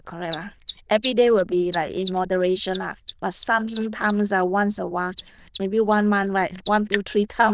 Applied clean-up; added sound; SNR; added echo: neural diffusion model UNIVERSE++.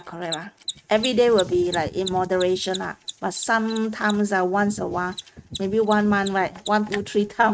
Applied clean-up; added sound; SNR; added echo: neural mask model RNNoise.